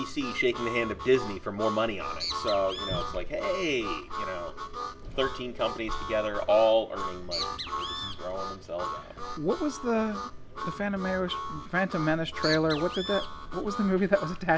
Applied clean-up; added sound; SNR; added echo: none; Harmonica + Bird; 7 dB; none.